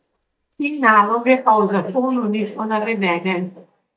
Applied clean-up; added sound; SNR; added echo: neural mask model DeepFilterNet 3.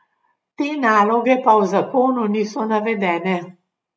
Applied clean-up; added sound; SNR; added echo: none; none; none; none.